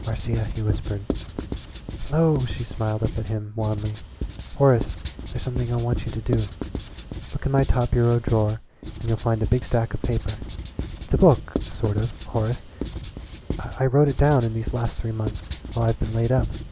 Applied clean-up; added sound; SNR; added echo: none; Writing; 8 dB; none.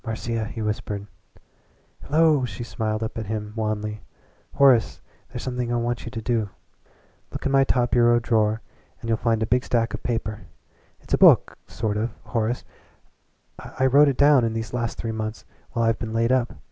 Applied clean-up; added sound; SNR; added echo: none; none; none; none.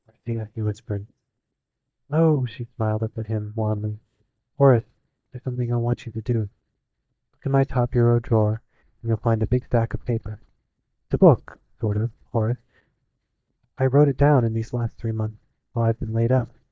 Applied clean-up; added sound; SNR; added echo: neural mask model DeepFilterNet 3.